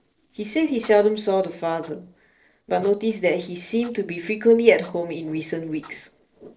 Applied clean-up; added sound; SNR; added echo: neural separator model SepFormer DNS4.